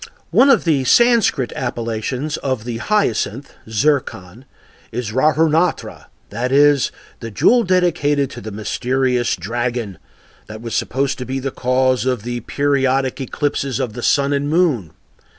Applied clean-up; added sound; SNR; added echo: none; none; none; none.